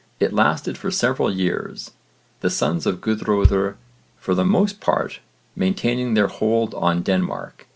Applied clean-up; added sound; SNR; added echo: none; Bass drum; 4 dB; none.